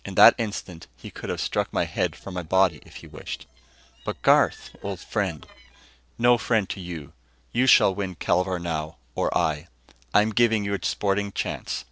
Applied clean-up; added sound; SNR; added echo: neural separator model SepFormer DNS4.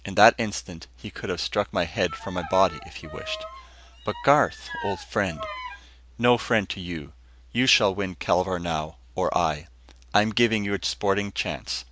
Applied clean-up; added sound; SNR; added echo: none; Bowed string instrument; 12 dB; none.